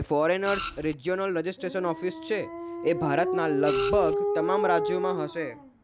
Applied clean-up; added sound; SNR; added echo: none; Dog + Printer; 2 dB; none.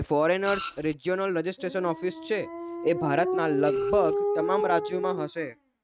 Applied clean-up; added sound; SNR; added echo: neural mask model RNNoise.